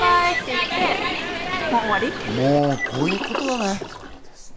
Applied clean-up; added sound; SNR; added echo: none; Toilet flush + Bird; 8 dB; none.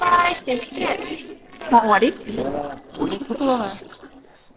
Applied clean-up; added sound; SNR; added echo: neural separator model SepFormer DNS4.